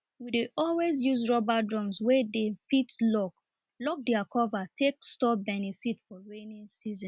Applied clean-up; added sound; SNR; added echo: none; none; none; none.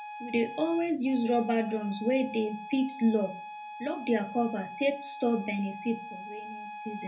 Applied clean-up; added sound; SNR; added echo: none; Harmonica; 11 dB; reverberation time 0.3 s.